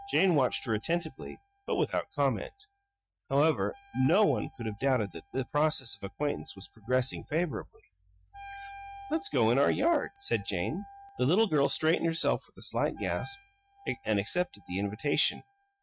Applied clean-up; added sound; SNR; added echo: neural mask model RNNoise.